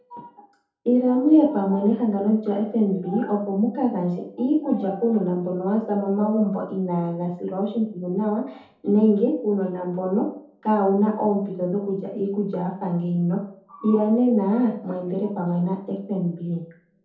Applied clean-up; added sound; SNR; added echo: none; none; none; reverberation time 0.5 s.